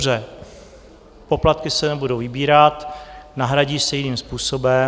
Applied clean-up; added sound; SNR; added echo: none; none; none; none.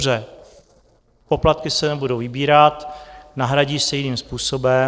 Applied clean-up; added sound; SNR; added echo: neural separator model SepFormer DNS4.